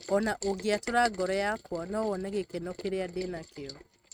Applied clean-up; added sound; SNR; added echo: neural mask model RNNoise.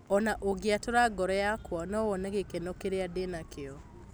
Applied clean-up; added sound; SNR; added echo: none; none; none; none.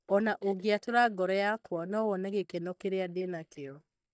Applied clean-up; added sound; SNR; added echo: neural mask model DeepFilterNet 3.